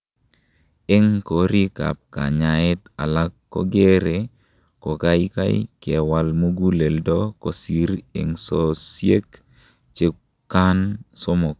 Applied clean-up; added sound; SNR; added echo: none; none; none; none.